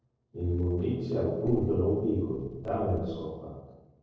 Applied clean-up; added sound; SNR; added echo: neural separator model SepFormer DNS4.